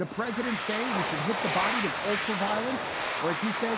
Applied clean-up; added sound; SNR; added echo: none; Domestic sounds, home sounds; -1 dB; none.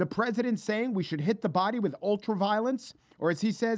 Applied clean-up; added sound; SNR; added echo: none; none; none; none.